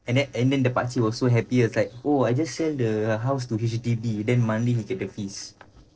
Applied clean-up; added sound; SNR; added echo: neural separator model SepFormer DNS4.